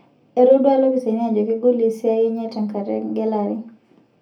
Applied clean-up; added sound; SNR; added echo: none; none; none; reverberation time 0.3 s.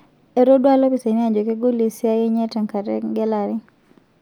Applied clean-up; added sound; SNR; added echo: none; none; none; none.